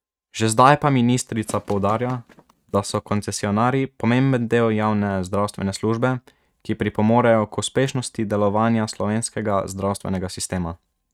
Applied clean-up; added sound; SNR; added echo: neural mask model RNNoise.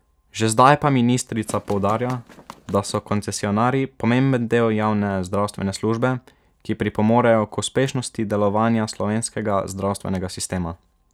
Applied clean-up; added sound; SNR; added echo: none; Run; 20 dB; none.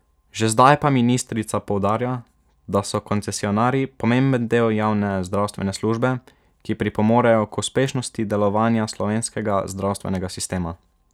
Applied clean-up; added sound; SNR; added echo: none; none; none; none.